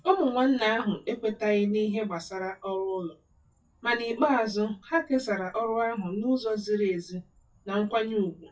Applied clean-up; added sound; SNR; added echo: classical method WPE with log-MMSE.